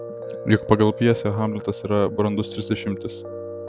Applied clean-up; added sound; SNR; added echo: none; Piano; 11 dB; none.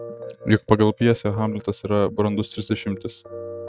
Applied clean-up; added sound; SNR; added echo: neural mask model RNNoise.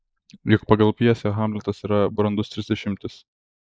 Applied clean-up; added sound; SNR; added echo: neural mask model Resemble Enhance denoiser.